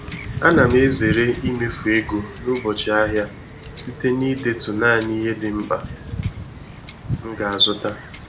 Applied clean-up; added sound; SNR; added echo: none; Wind / Ocean / Boat, Water vehicle; 9 dB; reverberation time 0.3 s.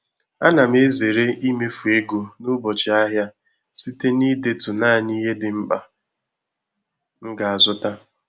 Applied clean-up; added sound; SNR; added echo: none; none; none; none.